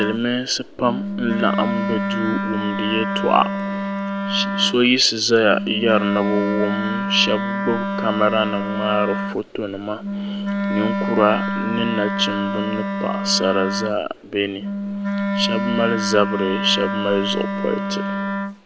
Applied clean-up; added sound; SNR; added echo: none; Wind instrument, woodwind instrument; 2 dB; none.